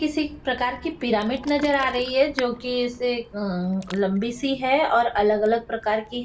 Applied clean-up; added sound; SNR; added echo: none; Ocean; 19 dB; reverberation time 0.2 s.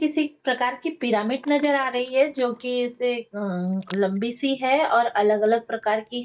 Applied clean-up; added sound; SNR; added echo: neural mask model DeepFilterNet 3.